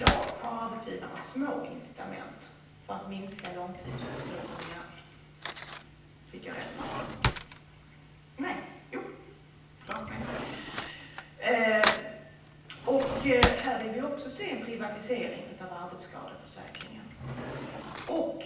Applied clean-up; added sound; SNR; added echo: none; Cutlery, silverware / Drawer open or close; 1 dB; reverberation time 0.9 s.